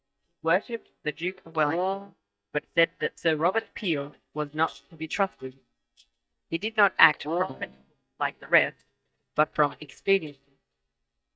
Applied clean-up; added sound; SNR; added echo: neural mask model DeepFilterNet 3.